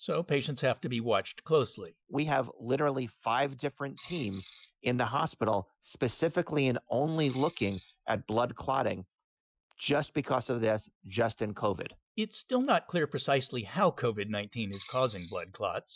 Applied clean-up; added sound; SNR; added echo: classical method Wiener filter.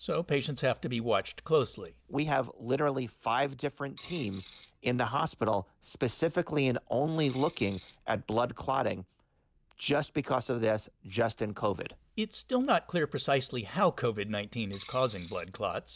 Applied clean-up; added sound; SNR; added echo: none; Coin (dropping); 18 dB; none.